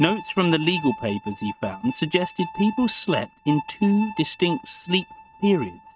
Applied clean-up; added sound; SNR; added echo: neural mask model RNNoise.